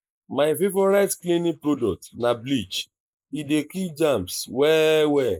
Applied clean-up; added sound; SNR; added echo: neural mask model Resemble Enhance denoiser.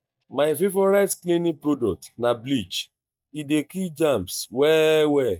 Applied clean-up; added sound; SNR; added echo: neural mask model DeepFilterNet 3.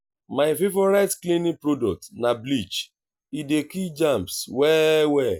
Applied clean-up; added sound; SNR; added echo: none; none; none; none.